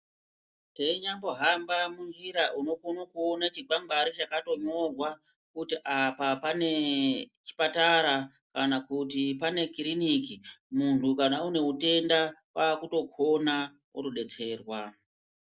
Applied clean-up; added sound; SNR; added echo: none; none; none; none.